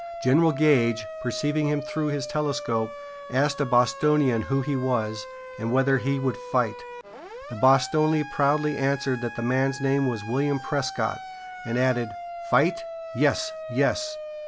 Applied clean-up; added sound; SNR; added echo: none; Siren; 12 dB; none.